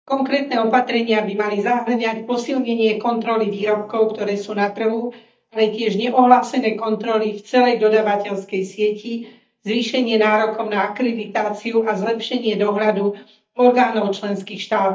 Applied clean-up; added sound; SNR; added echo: neural mask model DeepFilterNet 3.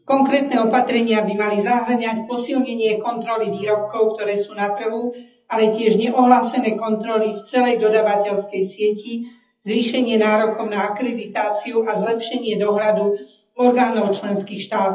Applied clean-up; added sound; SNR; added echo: classical method WPE with log-MMSE.